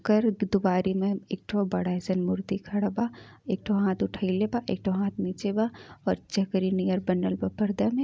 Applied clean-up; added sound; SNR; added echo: none; none; none; none.